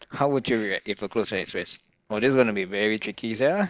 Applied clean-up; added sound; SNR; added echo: neural separator model SepFormer DNS4.